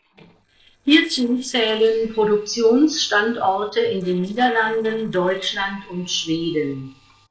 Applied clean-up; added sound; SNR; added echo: neural separator model SepFormer DNS4.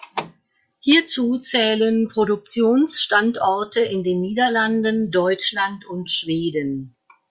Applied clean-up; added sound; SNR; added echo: none; none; none; none.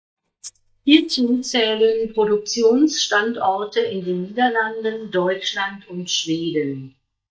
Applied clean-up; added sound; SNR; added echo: neural mask model DeepFilterNet 3.